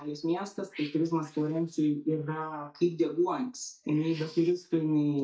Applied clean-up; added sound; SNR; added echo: neural mask model DeepFilterNet 3.